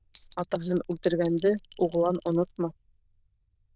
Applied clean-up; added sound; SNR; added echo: neural diffusion model UNIVERSE++.